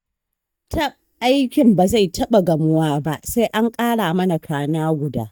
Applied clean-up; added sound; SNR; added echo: neural mask model DeepFilterNet 3.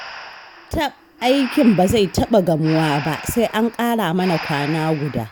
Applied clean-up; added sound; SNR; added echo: none; Breathing; 14 dB; none.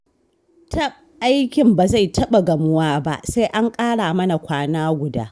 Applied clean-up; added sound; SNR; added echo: none; none; none; none.